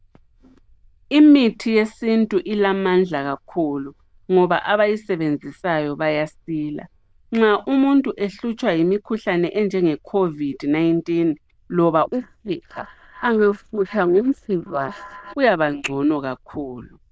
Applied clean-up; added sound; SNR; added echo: neural diffusion model UNIVERSE++.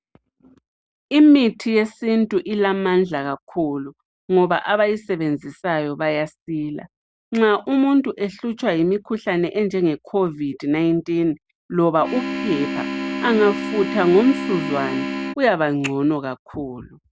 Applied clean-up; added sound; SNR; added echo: none; Organ; 5 dB; none.